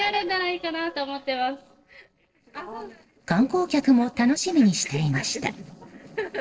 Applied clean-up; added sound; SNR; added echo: neural separator model SepFormer DNS4.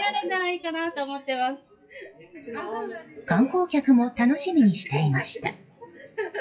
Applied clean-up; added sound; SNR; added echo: classical method WPE with log-MMSE.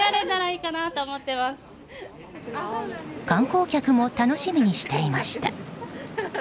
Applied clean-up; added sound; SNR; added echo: none; none; none; none.